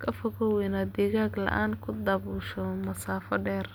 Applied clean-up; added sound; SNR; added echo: none; none; none; none.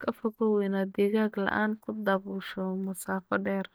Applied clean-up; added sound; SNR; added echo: neural mask model DeepFilterNet 3.